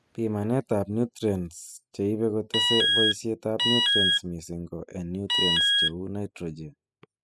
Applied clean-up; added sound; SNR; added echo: classical method spectral subtraction.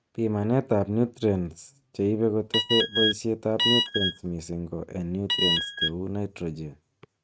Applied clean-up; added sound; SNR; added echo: neural mask model RNNoise.